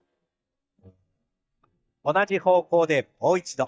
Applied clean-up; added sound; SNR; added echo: neural mask model DeepFilterNet 3.